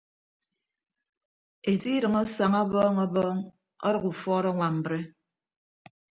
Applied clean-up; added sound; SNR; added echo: none; none; none; none.